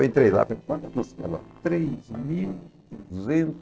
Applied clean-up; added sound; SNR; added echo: neural separator model SepFormer DNS4.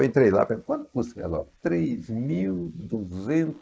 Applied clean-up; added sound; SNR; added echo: neural mask model Resemble Enhance denoiser.